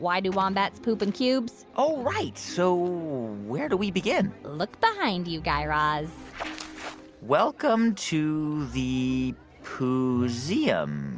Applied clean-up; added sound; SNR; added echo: none; none; none; none.